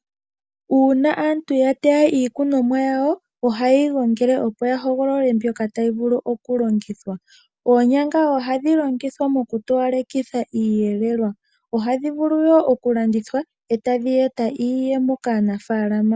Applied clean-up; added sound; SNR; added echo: none; none; none; none.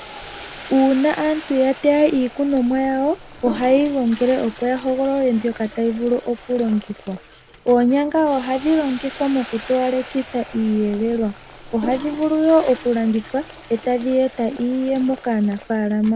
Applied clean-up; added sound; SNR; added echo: none; Toilet flush / Water + Boiling; 16 dB; none.